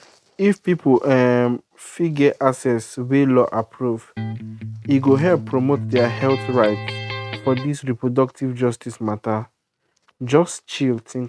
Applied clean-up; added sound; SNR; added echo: neural mask model RNNoise.